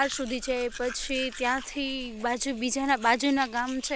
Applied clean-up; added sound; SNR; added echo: none; Domestic sounds, home sounds; 15 dB; none.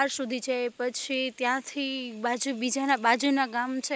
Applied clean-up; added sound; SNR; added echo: none; none; none; none.